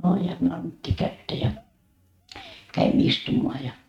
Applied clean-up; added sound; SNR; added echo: neural mask model RNNoise.